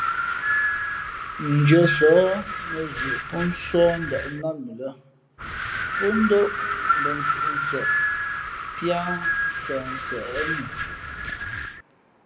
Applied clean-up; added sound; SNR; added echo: none; Wind; 2 dB; none.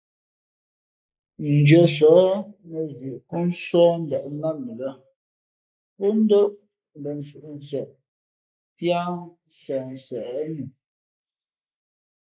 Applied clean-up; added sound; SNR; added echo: neural mask model Resemble Enhance denoiser.